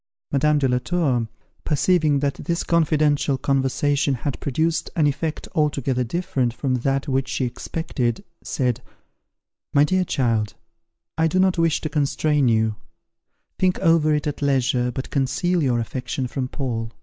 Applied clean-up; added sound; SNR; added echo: none; none; none; none.